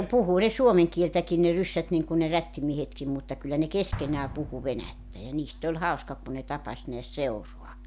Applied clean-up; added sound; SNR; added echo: none; Explosion; 18 dB; none.